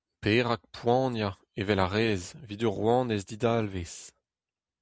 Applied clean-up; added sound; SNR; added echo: none; none; none; none.